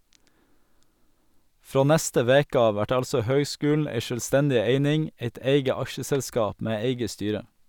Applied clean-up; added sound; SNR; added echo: none; none; none; none.